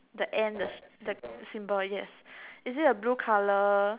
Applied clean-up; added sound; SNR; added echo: none; none; none; none.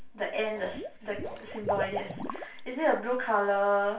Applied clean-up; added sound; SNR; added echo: none; Liquid; 9 dB; reverberation time 0.3 s.